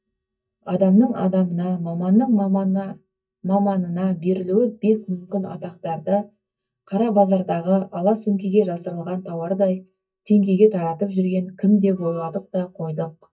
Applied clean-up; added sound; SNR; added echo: neural mask model DeepFilterNet 3.